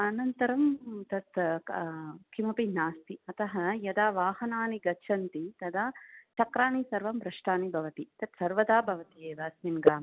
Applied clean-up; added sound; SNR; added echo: none; none; none; none.